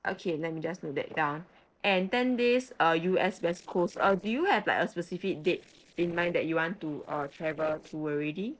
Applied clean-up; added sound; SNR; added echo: neural separator model SepFormer DNS4.